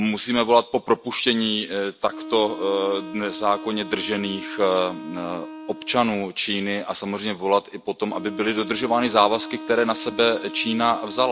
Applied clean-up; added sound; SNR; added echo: none; Wind instrument, woodwind instrument; 14 dB; none.